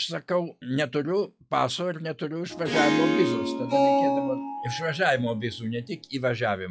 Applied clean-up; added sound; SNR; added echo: classical method log-MMSE.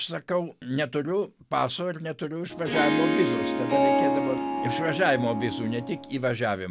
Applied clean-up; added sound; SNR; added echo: none; Harp; -2 dB; none.